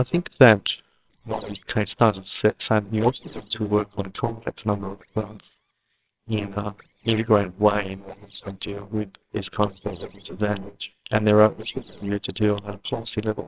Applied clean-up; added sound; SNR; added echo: neural separator model SepFormer WHAMR!.